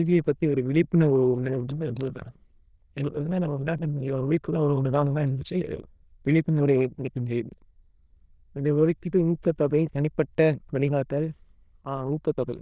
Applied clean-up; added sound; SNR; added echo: neural diffusion model UNIVERSE++.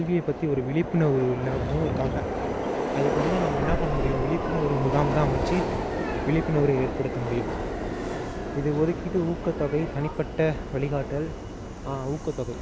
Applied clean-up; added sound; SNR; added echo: none; Subway, metro, underground; 2 dB; none.